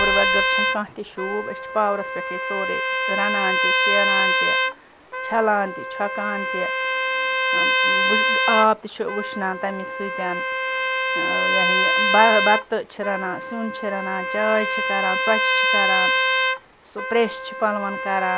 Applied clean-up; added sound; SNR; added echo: none; Trumpet; -3 dB; none.